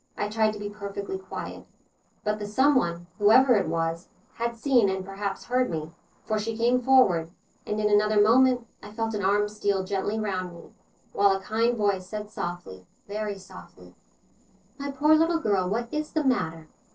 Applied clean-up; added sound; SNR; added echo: neural separator model SepFormer DNS4.